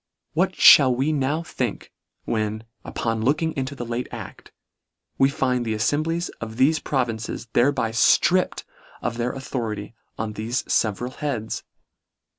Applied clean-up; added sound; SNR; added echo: none; none; none; none.